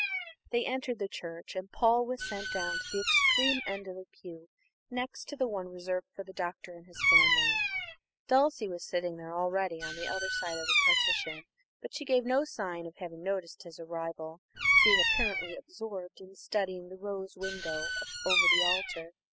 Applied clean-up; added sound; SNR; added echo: classical method spectral subtraction.